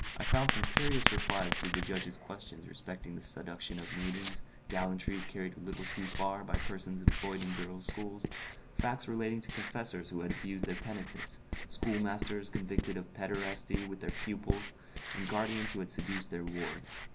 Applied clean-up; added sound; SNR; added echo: none; Writing; -1 dB; none.